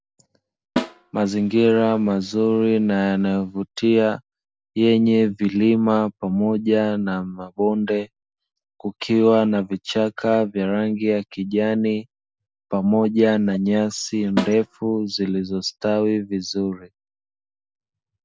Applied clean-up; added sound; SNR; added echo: none; Snare drum; 10 dB; none.